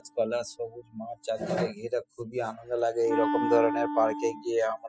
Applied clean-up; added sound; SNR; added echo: classical method spectral subtraction.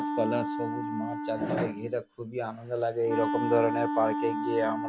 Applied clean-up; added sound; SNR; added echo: none; Wind instrument, woodwind instrument; 3 dB; none.